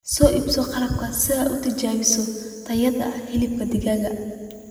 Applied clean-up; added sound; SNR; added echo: none; none; none; reverberation time 1.9 s.